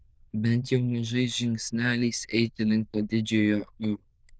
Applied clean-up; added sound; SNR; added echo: neural diffusion model UNIVERSE++.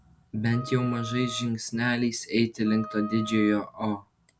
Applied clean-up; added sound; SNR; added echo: none; Wind instrument, woodwind instrument; 15 dB; none.